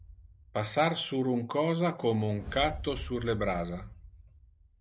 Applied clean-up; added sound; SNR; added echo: none; Whoosh, swoosh, swish; 14 dB; none.